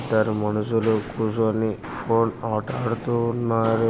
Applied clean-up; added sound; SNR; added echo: none; Walk, footsteps; 13 dB; none.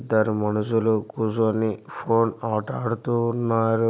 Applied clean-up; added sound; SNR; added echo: none; none; none; none.